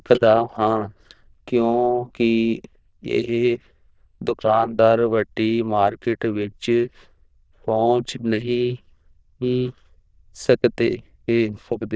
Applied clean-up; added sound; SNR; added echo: neural diffusion model UNIVERSE++.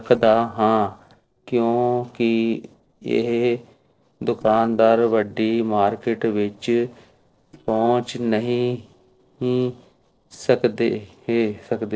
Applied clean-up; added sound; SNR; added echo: neural separator model SepFormer DNS4.